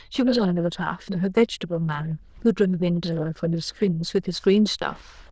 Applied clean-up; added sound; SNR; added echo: neural diffusion model UNIVERSE++.